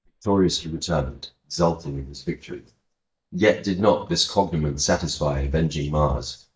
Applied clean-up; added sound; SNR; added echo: neural mask model DeepFilterNet 3.